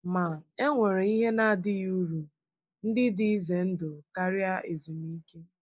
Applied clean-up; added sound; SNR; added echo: neural mask model Resemble Enhance denoiser.